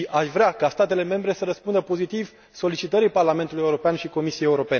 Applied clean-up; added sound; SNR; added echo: none; none; none; none.